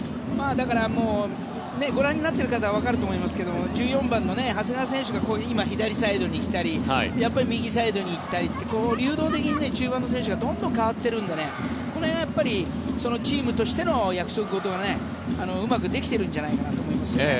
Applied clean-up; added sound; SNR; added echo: none; none; none; none.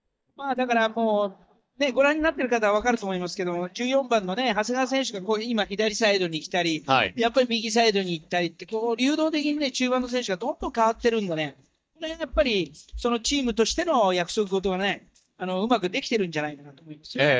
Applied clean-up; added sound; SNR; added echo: neural mask model DeepFilterNet 3.